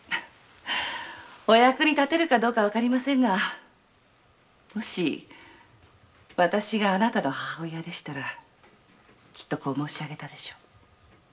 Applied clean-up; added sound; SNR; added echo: none; none; none; none.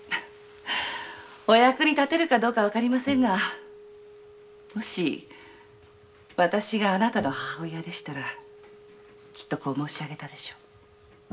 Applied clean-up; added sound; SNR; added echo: none; Acoustic guitar; 20 dB; none.